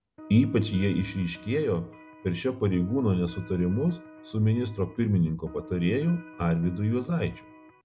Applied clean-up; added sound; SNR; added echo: none; Electric guitar; 20 dB; none.